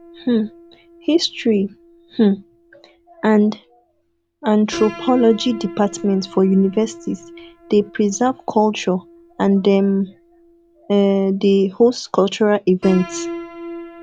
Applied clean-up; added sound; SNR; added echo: none; Piano; 17 dB; none.